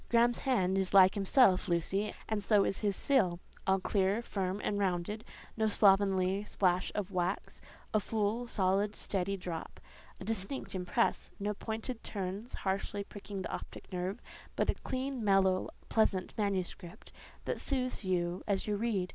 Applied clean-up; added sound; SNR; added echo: none; none; none; none.